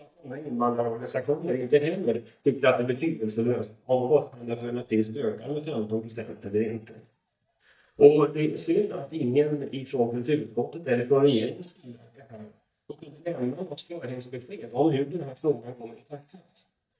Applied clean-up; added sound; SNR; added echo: neural mask model DeepFilterNet 3.